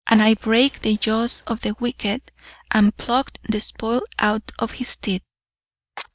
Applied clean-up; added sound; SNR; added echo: neural mask model DeepFilterNet 3.